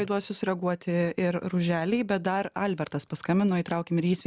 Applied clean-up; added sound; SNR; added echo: none; none; none; none.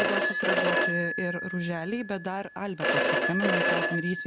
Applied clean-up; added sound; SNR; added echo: none; Telephone; -4 dB; none.